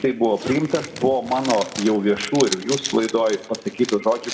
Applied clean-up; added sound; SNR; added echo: none; Zipper (clothing); 12 dB; reverberation time 1.0 s.